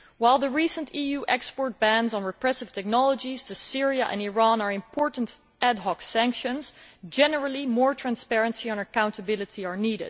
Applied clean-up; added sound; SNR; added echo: none; none; none; none.